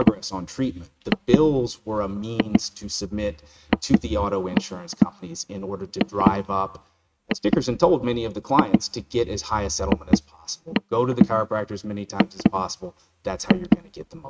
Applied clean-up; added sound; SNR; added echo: neural mask model RNNoise.